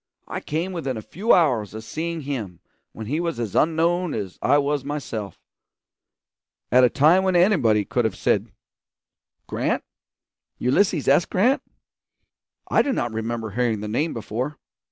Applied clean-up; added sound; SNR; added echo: none; none; none; none.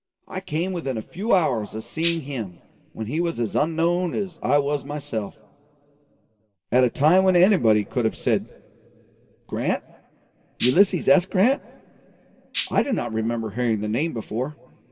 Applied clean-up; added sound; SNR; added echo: none; Rattle (instrument); 4 dB; reverberation time 2.3 s.